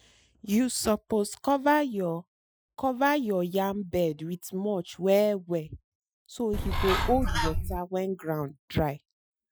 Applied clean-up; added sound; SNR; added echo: classical method Wiener filter.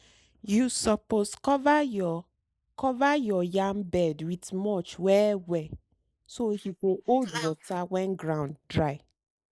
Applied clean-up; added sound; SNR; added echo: neural mask model Resemble Enhance denoiser.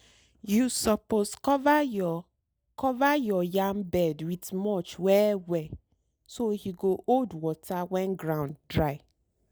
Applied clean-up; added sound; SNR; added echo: none; none; none; none.